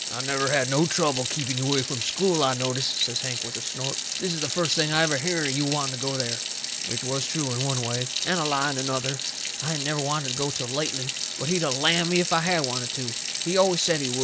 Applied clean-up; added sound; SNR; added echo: none; Sink (filling or washing) / Water tap, faucet; 3 dB; none.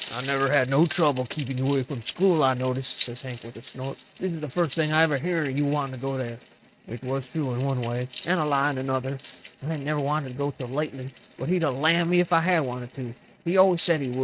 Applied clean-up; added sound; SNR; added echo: neural mask model RNNoise.